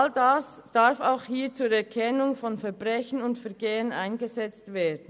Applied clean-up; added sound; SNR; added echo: none; none; none; none.